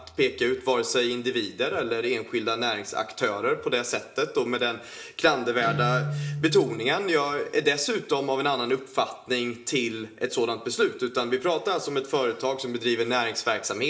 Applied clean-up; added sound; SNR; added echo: none; Guitar; 8 dB; reverberation time 0.5 s.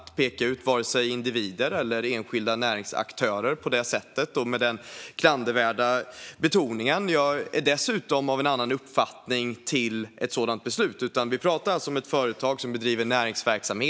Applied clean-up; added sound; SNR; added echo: none; none; none; none.